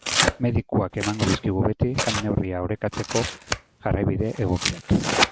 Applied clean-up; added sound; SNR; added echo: none; Tearing; 4 dB; none.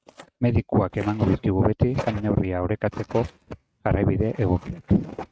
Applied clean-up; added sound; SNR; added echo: neural mask model RNNoise.